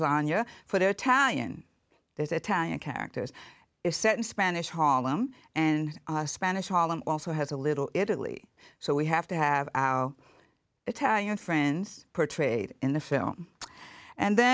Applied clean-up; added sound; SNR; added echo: none; none; none; none.